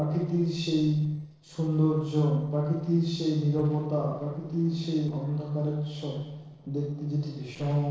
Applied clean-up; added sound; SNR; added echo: neural separator model SepFormer DNS4.